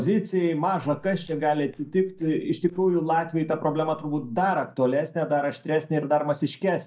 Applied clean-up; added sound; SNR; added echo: neural mask model DeepFilterNet 3.